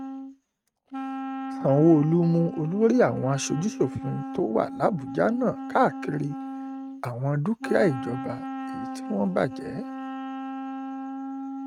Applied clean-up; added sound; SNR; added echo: neural mask model RNNoise.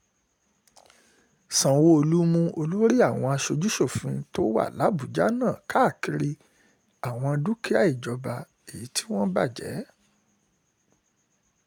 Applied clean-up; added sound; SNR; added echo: none; none; none; none.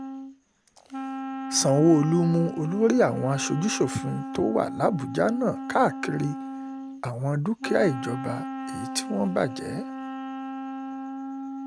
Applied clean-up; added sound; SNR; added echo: none; Wind instrument, woodwind instrument; 8 dB; none.